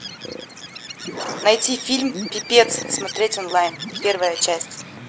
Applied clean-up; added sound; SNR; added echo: none; Bird; 10 dB; none.